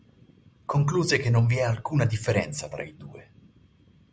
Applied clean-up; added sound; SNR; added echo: none; none; none; none.